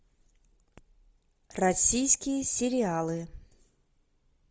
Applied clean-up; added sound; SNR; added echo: none; none; none; none.